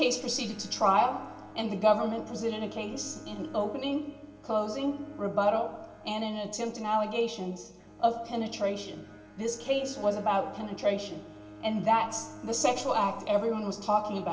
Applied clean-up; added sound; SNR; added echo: none; Bowed string instrument; 19 dB; reverberation time 0.8 s.